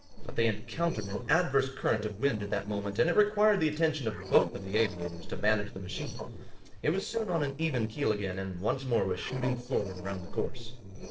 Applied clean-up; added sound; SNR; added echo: neural separator model SepFormer DNS4.